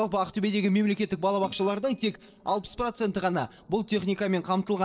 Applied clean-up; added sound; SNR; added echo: neural separator model SepFormer DNS4.